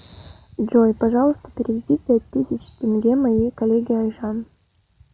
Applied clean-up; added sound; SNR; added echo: none; none; none; none.